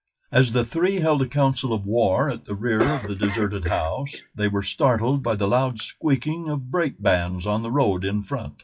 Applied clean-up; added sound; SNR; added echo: classical method WPE with log-MMSE.